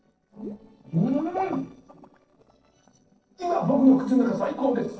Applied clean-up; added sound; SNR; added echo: neural separator model SepFormer DNS4.